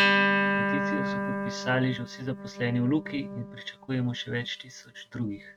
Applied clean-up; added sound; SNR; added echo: neural mask model RNNoise.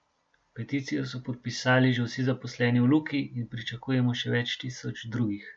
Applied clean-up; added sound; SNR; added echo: none; none; none; none.